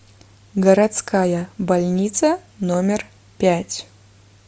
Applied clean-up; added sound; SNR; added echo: none; none; none; none.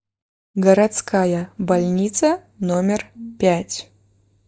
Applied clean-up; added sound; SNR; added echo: neural mask model DeepFilterNet 3.